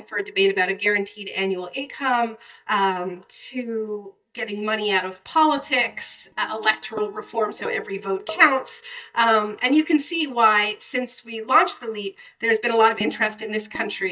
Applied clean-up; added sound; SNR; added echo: neural mask model DeepFilterNet 3.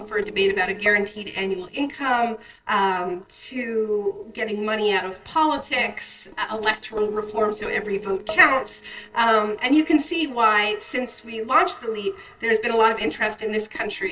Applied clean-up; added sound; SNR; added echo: neural separator model SepFormer DNS4.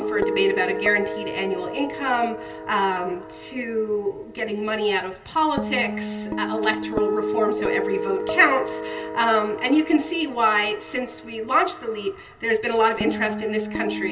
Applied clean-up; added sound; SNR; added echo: none; Guitar; 6 dB; reverberation time 0.2 s.